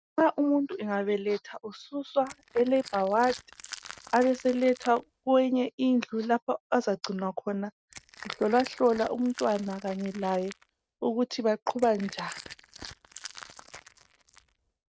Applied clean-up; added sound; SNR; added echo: neural mask model RNNoise.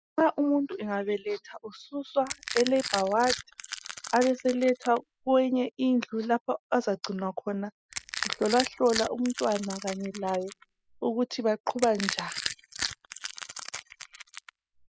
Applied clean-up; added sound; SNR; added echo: classical method spectral subtraction.